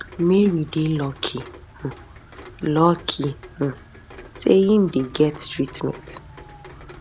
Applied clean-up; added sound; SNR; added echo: none; Rain; 19 dB; none.